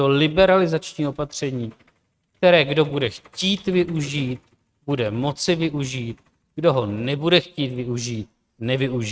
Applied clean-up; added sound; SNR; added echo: neural mask model RNNoise.